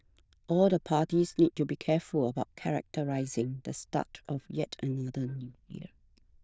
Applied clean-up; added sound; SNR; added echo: neural diffusion model UNIVERSE++.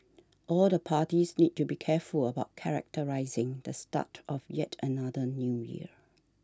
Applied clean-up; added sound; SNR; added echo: none; none; none; none.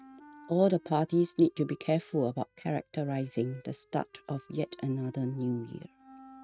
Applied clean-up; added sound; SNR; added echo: neural mask model RNNoise.